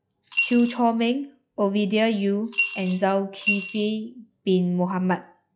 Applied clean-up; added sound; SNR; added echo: classical method log-MMSE.